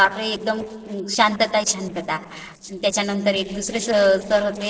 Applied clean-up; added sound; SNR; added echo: neural separator model SepFormer DNS4.